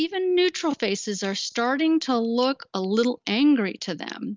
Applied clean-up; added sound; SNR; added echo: none; none; none; none.